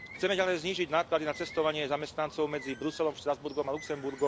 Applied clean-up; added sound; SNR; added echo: none; Bird; 17 dB; none.